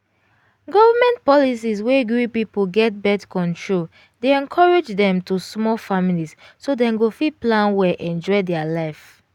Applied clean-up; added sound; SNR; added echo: none; none; none; none.